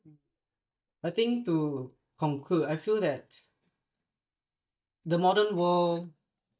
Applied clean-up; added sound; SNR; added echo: neural mask model DeepFilterNet 3.